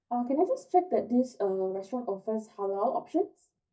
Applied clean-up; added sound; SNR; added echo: neural mask model DeepFilterNet 3.